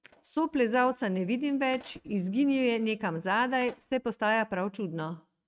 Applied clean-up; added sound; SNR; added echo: neural mask model RNNoise.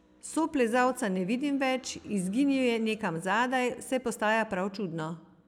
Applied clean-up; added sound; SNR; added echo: none; none; none; none.